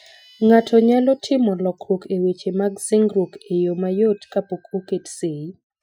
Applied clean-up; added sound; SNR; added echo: classical method Wiener filter.